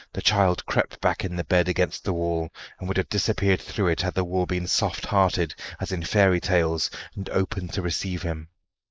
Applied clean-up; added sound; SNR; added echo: neural mask model Resemble Enhance denoiser.